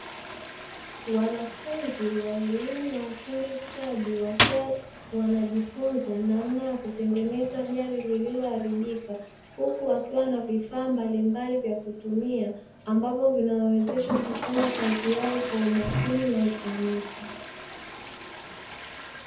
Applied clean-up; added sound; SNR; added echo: none; Toilet flush; 8 dB; reverberation time 0.6 s.